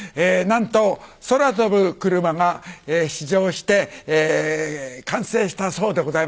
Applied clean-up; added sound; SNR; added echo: none; none; none; none.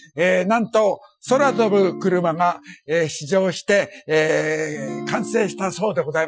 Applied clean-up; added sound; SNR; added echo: classical method Wiener filter.